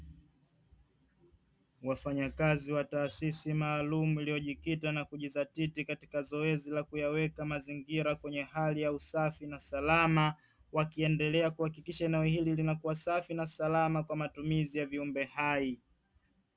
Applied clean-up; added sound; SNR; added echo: none; none; none; none.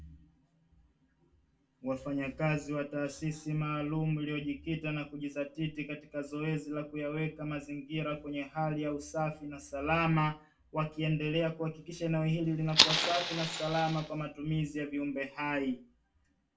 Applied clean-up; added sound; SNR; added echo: none; Fire; -3 dB; reverberation time 0.3 s.